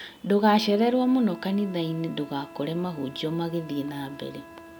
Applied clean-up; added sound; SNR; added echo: none; Wind instrument, woodwind instrument; 20 dB; none.